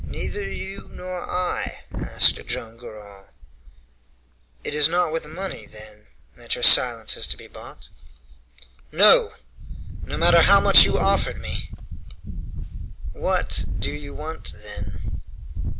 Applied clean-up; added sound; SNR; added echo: none; Wind; 4 dB; none.